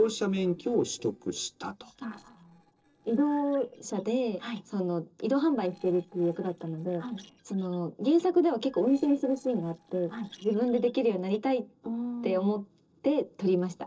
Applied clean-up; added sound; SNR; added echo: neural separator model SepFormer DNS4.